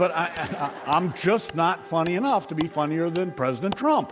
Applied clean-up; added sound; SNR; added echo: none; Wind instrument, woodwind instrument + Wood; 17 dB; none.